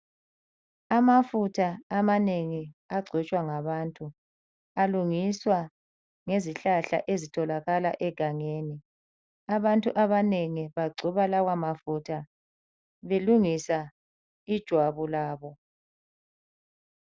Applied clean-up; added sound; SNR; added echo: none; none; none; none.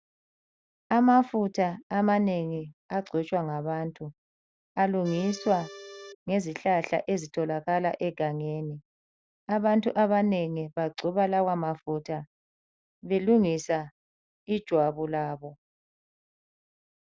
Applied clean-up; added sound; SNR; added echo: none; Accordion + Telephone; 15 dB; none.